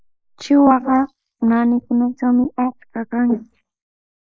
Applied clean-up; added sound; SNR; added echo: neural mask model Resemble Enhance denoiser.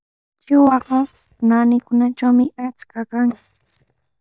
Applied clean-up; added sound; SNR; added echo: neural mask model DeepFilterNet 3.